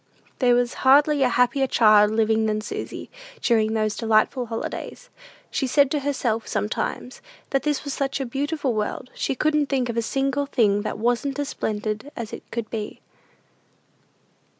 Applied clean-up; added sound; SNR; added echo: none; none; none; none.